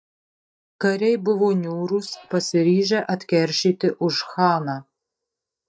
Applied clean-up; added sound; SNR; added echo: neural mask model DeepFilterNet 3.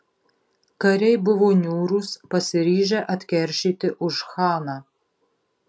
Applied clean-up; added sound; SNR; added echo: none; none; none; none.